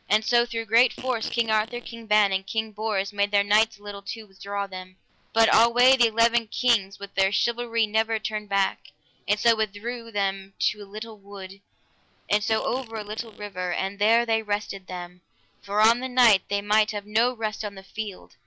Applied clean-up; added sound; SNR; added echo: none; Fart; 17 dB; none.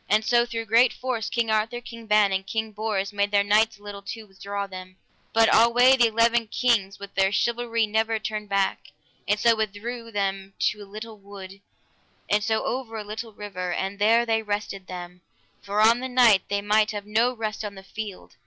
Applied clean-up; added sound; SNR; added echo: none; none; none; none.